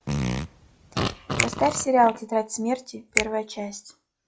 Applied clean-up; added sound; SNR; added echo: classical method log-MMSE.